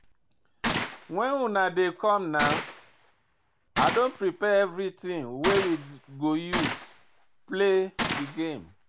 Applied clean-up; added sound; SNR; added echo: none; Gunshot, gunfire; 6 dB; none.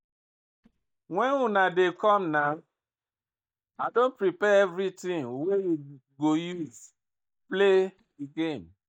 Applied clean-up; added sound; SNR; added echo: neural mask model DeepFilterNet 3.